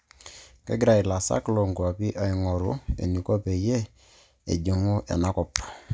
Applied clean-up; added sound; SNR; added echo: none; none; none; none.